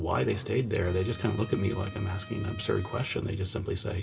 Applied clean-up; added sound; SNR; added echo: none; Trumpet; 18 dB; reverberation time 2.9 s.